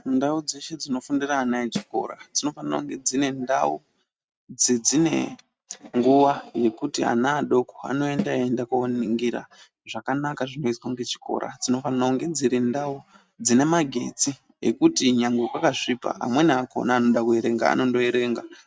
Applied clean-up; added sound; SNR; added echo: neural mask model RNNoise.